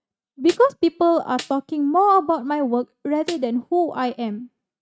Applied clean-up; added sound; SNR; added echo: neural mask model RNNoise.